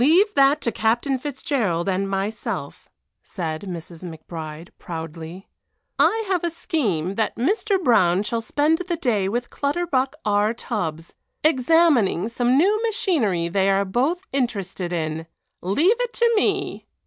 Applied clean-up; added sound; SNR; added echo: none; none; none; none.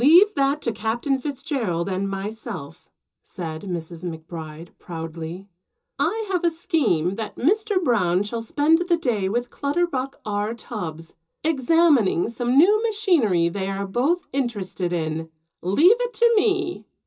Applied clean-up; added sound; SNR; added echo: none; none; none; reverberation time 0.2 s.